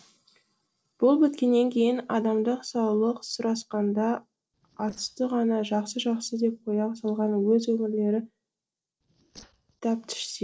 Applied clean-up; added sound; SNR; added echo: neural separator model SepFormer DNS4.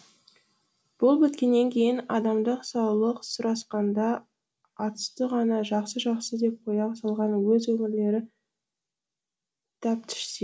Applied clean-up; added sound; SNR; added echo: none; none; none; none.